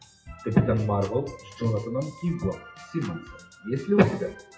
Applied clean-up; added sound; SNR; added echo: classical method WPE with log-MMSE.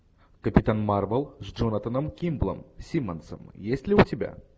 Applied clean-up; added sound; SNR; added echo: none; none; none; none.